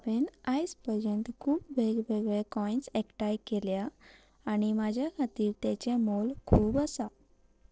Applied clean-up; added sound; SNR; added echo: neural separator model SepFormer DNS4.